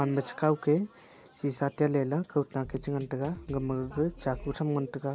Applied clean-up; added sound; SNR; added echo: none; Drum kit; 16 dB; none.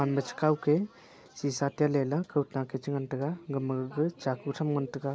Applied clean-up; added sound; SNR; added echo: none; none; none; none.